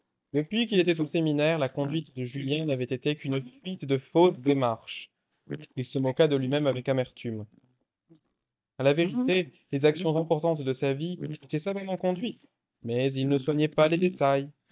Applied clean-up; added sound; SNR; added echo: neural mask model DeepFilterNet 3.